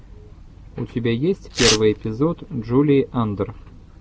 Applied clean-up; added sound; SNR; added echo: none; Tearing; 4 dB; none.